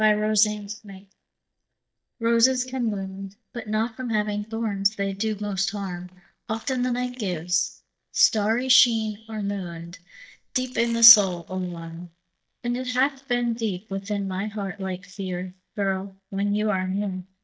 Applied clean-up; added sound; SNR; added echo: neural mask model DeepFilterNet 3.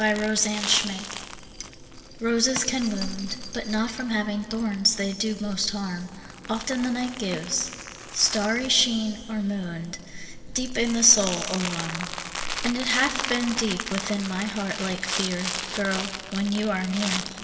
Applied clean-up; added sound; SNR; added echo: none; Crumpling, crinkling; 8 dB; reverberation time 2.3 s.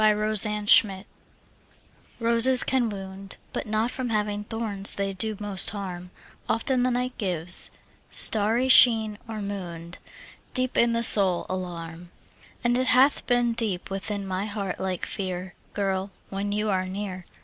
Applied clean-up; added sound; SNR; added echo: none; none; none; none.